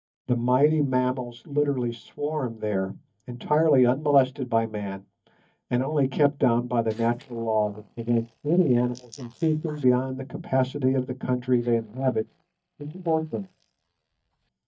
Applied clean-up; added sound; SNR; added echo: neural mask model DeepFilterNet 3.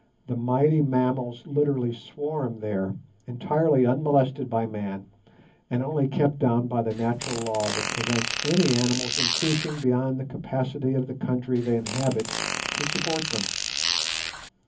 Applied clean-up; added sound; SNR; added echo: none; Fart; 4 dB; reverberation time 0.3 s.